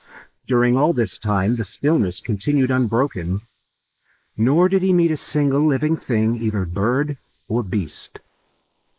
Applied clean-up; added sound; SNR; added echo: neural mask model Resemble Enhance denoiser.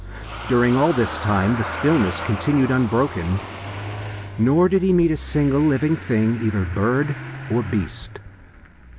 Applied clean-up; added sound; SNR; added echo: none; Engine starting / Motor vehicle (road); 11 dB; none.